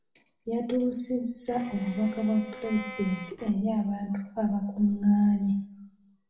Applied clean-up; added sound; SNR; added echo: none; Bowed string instrument; 15 dB; reverberation time 0.6 s.